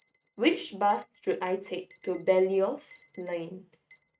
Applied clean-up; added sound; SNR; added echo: neural mask model RNNoise.